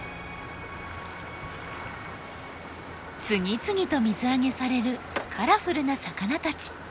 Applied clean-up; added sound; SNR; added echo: none; none; none; none.